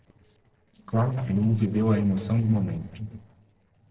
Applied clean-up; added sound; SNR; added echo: neural separator model SepFormer DNS4.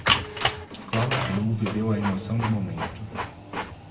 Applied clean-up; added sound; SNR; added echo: none; Printer; 1 dB; reverberation time 1.3 s.